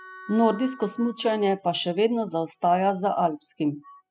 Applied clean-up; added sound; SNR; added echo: classical method spectral subtraction.